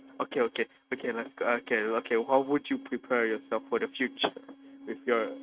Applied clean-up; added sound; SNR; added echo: neural mask model RNNoise.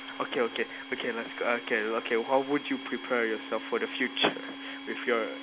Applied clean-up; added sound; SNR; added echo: none; Domestic sounds, home sounds; 12 dB; none.